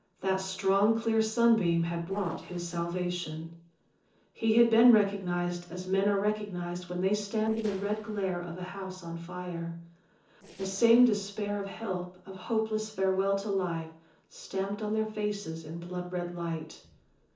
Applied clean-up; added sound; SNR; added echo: neural separator model SepFormer DNS4.